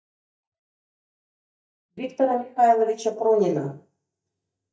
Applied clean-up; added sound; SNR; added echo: neural mask model DeepFilterNet 3.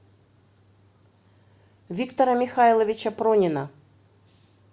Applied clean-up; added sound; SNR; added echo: none; none; none; none.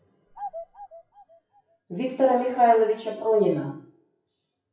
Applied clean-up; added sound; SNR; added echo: classical method WPE with log-MMSE.